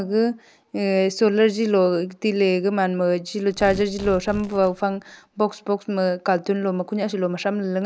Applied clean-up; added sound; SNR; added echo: none; Tearing; 18 dB; none.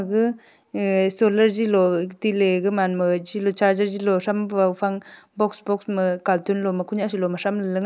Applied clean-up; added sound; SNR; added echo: none; none; none; none.